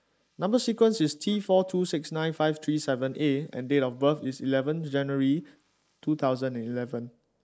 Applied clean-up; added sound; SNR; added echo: neural mask model Resemble Enhance denoiser.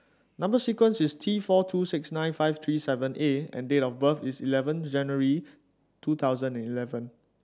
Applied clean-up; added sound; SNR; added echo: none; none; none; none.